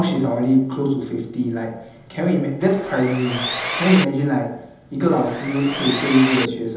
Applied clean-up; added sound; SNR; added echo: none; Sawing; 3 dB; reverberation time 0.9 s.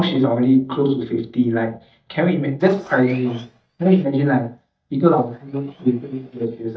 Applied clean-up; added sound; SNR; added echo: neural mask model DeepFilterNet 3.